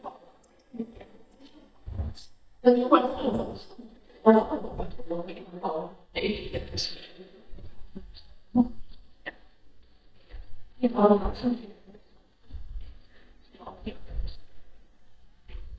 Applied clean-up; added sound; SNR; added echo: neural mask model DeepFilterNet 3.